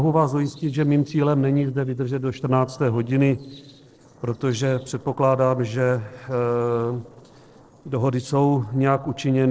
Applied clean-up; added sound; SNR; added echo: neural separator model SepFormer DNS4.